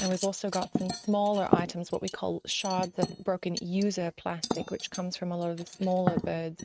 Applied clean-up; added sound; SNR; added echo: neural mask model RNNoise.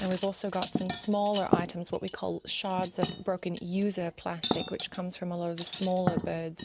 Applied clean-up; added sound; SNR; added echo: none; Cutlery, silverware; 1 dB; none.